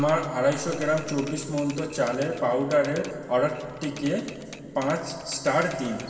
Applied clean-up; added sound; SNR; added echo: none; Typewriter; 19 dB; reverberation time 2.6 s.